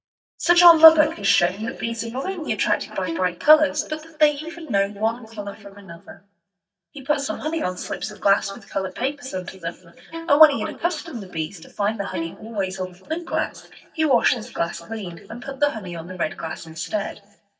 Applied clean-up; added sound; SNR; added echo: neural mask model DeepFilterNet 3.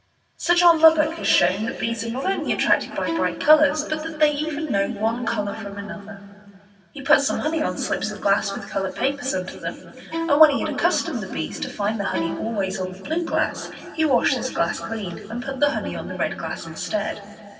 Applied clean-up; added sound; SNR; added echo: none; Bowed string instrument; 9 dB; reverberation time 2.6 s.